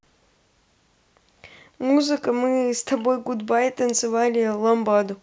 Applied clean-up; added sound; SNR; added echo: none; none; none; none.